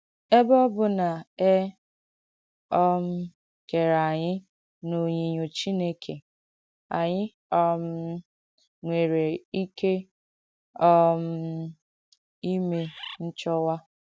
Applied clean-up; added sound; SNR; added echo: none; Bird; 15 dB; none.